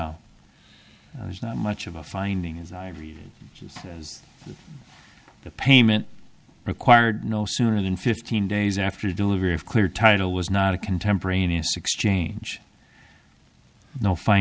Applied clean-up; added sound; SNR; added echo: none; none; none; none.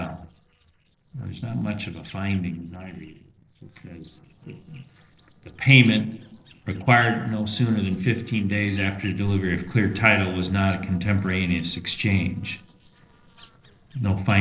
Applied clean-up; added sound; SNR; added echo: neural separator model SepFormer DNS4.